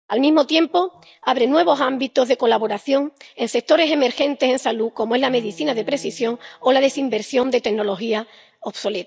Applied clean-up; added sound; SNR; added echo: neural mask model DeepFilterNet 3.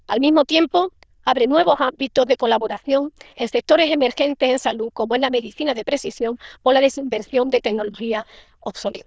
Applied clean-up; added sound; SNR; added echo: neural diffusion model UNIVERSE++.